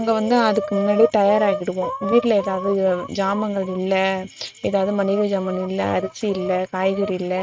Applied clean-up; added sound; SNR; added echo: neural mask model RNNoise.